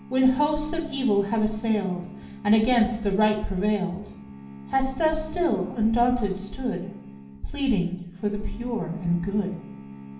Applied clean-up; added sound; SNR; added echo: none; Bowed string instrument; 17 dB; reverberation time 0.8 s.